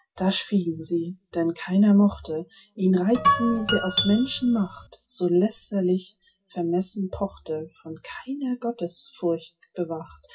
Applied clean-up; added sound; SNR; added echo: none; Guitar; 1 dB; reverberation time 0.4 s.